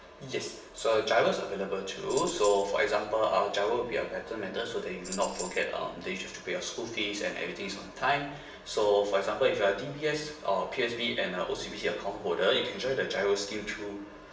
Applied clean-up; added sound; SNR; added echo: none; Tambourine; 10 dB; reverberation time 0.7 s.